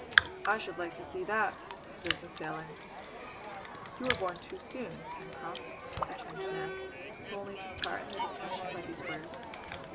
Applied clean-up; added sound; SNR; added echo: none; Crowd + Raindrop; -2 dB; none.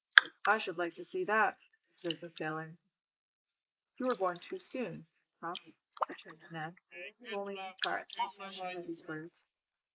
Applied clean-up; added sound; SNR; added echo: neural mask model Resemble Enhance denoiser.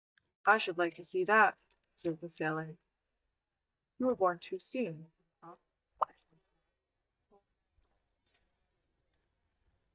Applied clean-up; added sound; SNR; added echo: neural mask model DeepFilterNet 3.